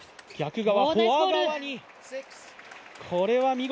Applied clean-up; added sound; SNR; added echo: none; none; none; none.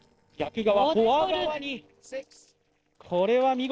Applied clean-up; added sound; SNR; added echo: neural separator model SepFormer DNS4.